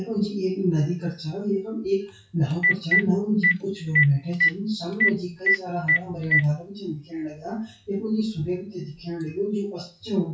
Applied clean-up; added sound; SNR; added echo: classical method WPE with log-MMSE.